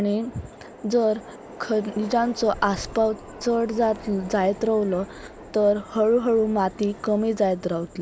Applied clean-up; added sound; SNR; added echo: none; Subway, metro, underground; 17 dB; none.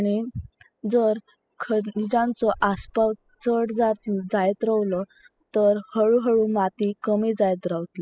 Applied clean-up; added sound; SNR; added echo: classical method spectral subtraction.